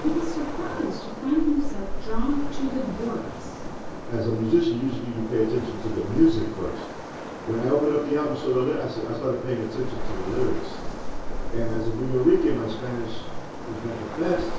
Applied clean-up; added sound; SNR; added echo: none; Waves, surf; 3 dB; reverberation time 0.6 s.